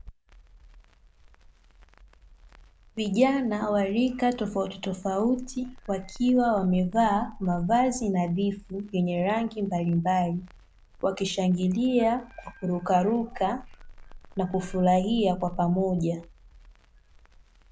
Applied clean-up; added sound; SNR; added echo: none; Crackle; 19 dB; none.